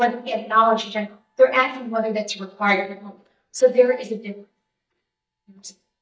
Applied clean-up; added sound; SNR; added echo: neural mask model DeepFilterNet 3.